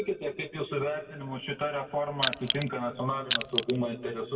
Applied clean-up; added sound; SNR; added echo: none; Crushing; -3 dB; reverberation time 1.5 s.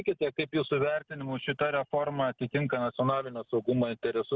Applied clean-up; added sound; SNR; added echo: none; none; none; none.